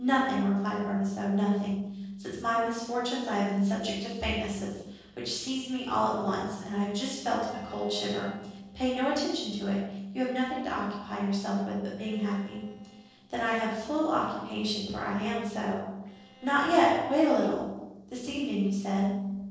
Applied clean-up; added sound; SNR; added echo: neural separator model SepFormer DNS4.